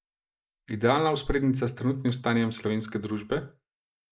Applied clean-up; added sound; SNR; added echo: neural mask model Resemble Enhance denoiser.